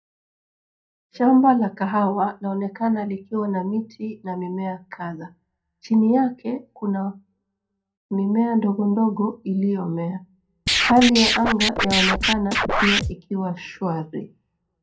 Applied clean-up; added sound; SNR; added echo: none; Scratching (performance technique); -2 dB; reverberation time 0.2 s.